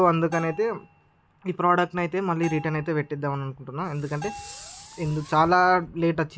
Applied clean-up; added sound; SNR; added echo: none; Fireworks + Bell; 19 dB; none.